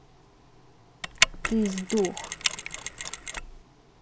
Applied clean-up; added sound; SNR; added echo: none; Mechanisms; -3 dB; none.